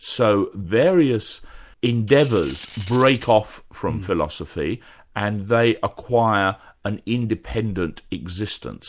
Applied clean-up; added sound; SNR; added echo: none; Tambourine; 3 dB; none.